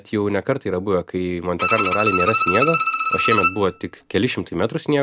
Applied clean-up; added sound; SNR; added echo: none; Bowed string instrument; -1 dB; none.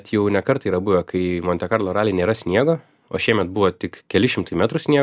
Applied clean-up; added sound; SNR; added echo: none; none; none; none.